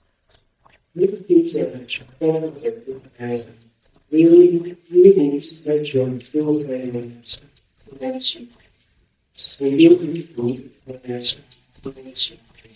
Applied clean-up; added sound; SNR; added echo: neural mask model DeepFilterNet 3.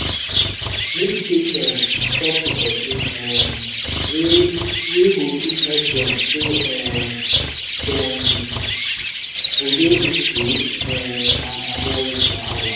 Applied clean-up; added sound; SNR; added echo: none; Bird; -3 dB; reverberation time 1.1 s.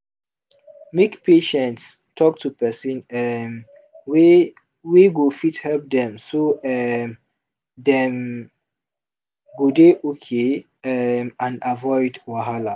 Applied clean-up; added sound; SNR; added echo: none; none; none; none.